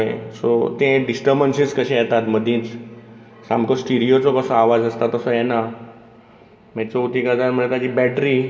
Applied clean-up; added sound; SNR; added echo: none; none; none; reverberation time 1.5 s.